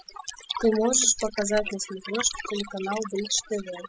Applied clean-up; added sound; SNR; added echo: classical method spectral subtraction.